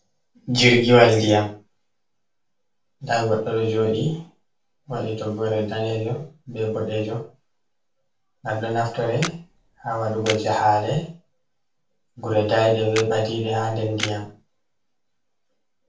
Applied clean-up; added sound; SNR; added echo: none; Camera; 12 dB; reverberation time 0.3 s.